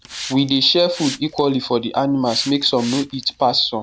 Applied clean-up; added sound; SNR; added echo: none; Hiss; 15 dB; none.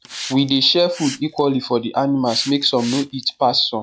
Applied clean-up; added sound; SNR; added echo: classical method log-MMSE.